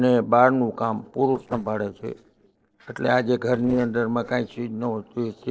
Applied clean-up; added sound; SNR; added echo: neural separator model SepFormer DNS4.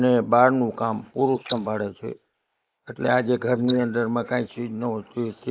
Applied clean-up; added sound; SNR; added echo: neural mask model Resemble Enhance denoiser.